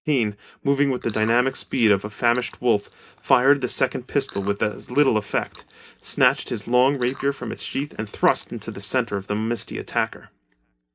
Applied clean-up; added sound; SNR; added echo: neural mask model DeepFilterNet 3.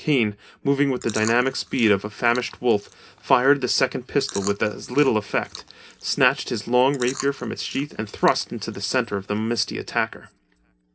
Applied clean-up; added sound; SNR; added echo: none; Chewing, mastication; 18 dB; reverberation time 0.3 s.